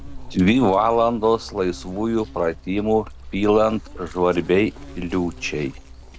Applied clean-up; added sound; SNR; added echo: none; Insect; 16 dB; none.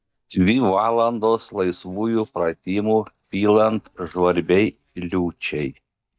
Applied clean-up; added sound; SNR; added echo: neural mask model DeepFilterNet 3.